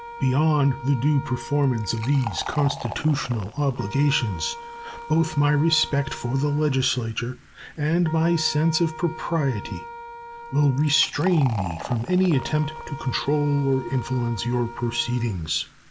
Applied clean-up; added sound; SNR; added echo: none; Fill (with liquid) + Wind instrument, woodwind instrument; 14 dB; none.